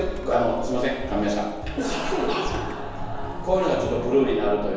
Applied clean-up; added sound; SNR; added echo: none; Water / Splash, splatter; 8 dB; reverberation time 1.2 s.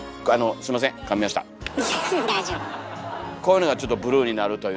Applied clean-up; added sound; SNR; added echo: none; none; none; none.